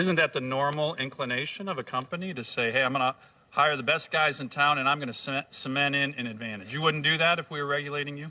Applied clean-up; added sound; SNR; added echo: none; none; none; none.